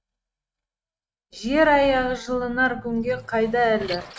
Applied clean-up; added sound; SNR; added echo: neural mask model RNNoise.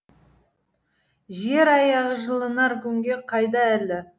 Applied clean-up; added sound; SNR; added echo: none; none; none; none.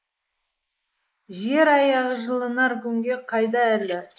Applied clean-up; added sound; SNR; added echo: neural mask model Resemble Enhance denoiser.